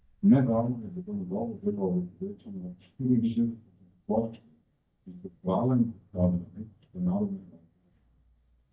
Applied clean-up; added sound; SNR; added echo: neural mask model DeepFilterNet 3.